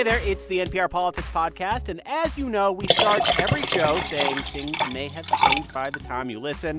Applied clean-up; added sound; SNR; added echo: none; Liquid; -1 dB; none.